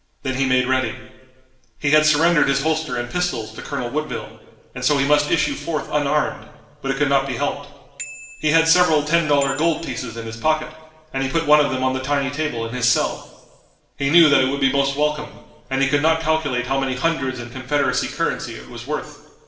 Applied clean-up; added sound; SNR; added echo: none; Bicycle bell; 17 dB; reverberation time 1.0 s.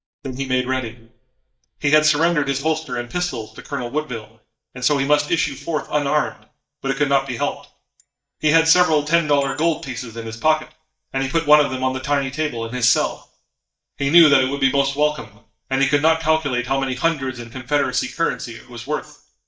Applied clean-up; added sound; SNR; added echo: neural mask model DeepFilterNet 3.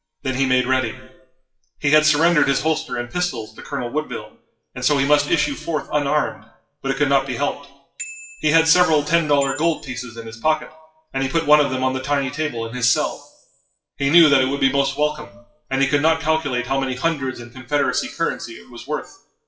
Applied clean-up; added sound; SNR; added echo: classical method WPE with log-MMSE.